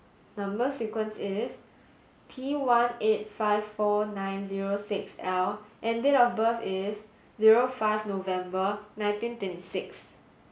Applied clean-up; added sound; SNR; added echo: none; none; none; none.